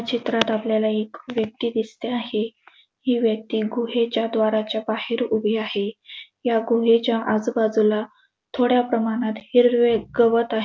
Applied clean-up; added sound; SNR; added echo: none; none; none; none.